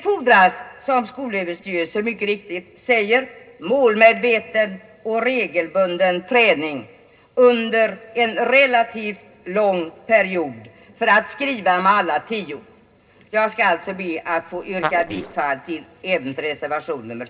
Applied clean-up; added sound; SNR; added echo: neural separator model SepFormer DNS4.